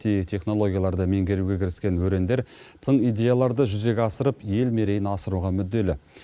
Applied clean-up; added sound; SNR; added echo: neural mask model Resemble Enhance denoiser.